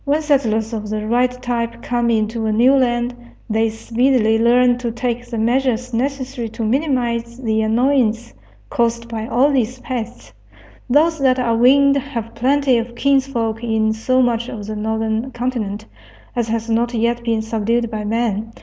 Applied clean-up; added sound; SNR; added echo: none; none; none; none.